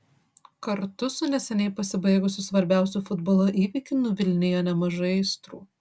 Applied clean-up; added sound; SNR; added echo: none; none; none; none.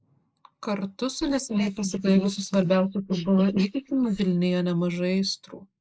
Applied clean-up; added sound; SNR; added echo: neural mask model Resemble Enhance denoiser.